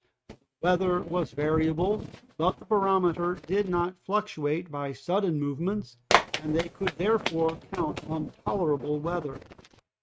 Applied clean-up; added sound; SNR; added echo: neural mask model RNNoise.